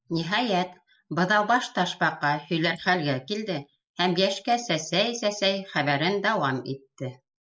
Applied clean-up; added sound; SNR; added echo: neural mask model Resemble Enhance denoiser.